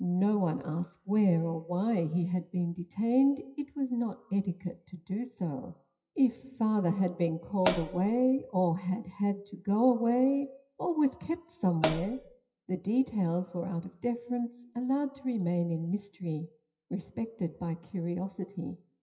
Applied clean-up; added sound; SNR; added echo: classical method WPE with log-MMSE.